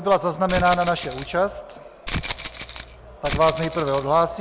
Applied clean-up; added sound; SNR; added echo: none; Rattle (instrument); 9 dB; none.